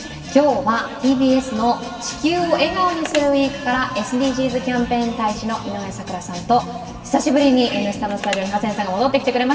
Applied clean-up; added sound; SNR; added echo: none; Telephone; 16 dB; reverberation time 2.1 s.